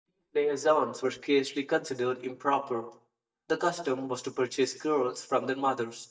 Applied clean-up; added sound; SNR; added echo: neural mask model DeepFilterNet 3.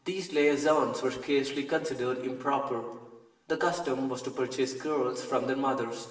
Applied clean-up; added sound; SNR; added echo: none; Fart; 15 dB; reverberation time 1.1 s.